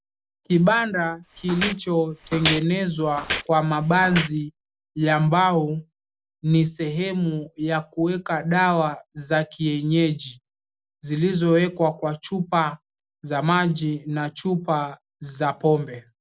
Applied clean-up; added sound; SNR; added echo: none; Walk, footsteps; 8 dB; none.